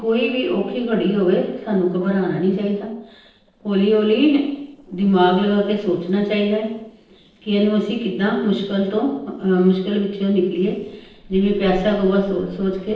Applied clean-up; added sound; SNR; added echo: neural separator model SepFormer DNS4.